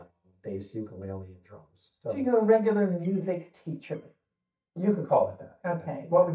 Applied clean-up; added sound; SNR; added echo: neural mask model DeepFilterNet 3.